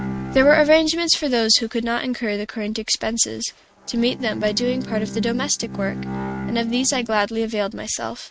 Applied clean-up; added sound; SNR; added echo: neural mask model RNNoise.